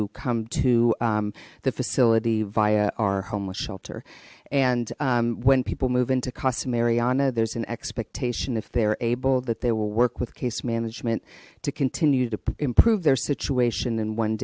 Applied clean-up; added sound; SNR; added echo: none; none; none; none.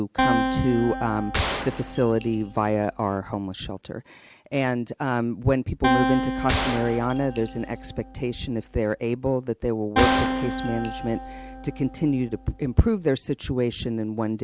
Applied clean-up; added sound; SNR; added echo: none; Acoustic guitar + Gunshot, gunfire; 3 dB; none.